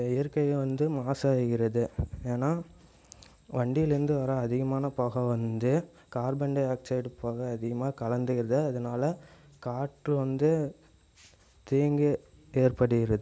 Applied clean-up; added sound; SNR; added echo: none; none; none; none.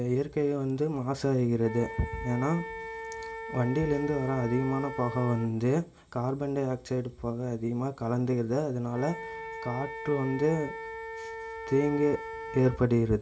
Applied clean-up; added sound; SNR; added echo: none; Wind instrument, woodwind instrument; 12 dB; reverberation time 0.2 s.